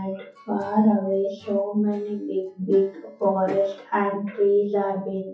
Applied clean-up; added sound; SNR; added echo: classical method WPE with log-MMSE.